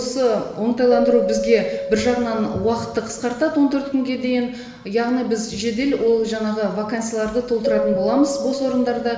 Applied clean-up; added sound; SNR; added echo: none; Keyboard (musical); 8 dB; reverberation time 1.1 s.